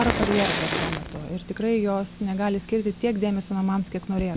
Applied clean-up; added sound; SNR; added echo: none; Fire; 6 dB; none.